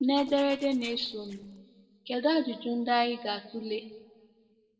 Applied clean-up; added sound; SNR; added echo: neural separator model SepFormer DNS4.